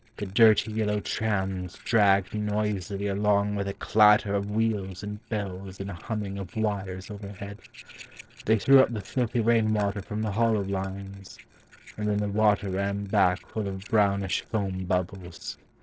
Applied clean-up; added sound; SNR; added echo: neural separator model SepFormer DNS4.